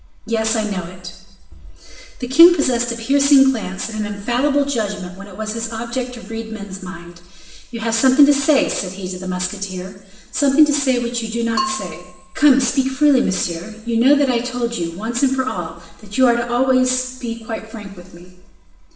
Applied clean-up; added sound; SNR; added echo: none; Bell / Percussion; 13 dB; reverberation time 0.8 s.